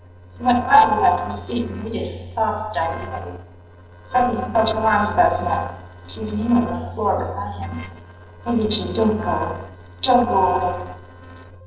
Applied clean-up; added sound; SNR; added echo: neural separator model SepFormer DNS4.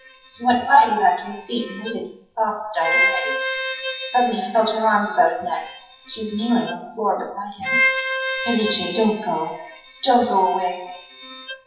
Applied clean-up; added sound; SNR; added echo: classical method WPE with log-MMSE.